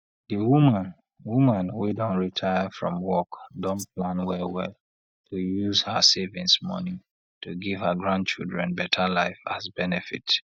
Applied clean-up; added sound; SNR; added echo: neural mask model DeepFilterNet 3.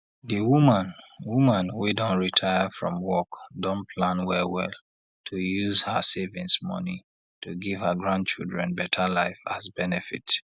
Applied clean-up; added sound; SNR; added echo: none; none; none; none.